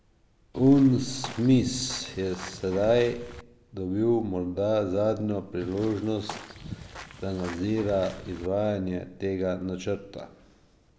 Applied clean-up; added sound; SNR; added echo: none; Walk, footsteps / Bird vocalization, bird call, bird song; 15 dB; none.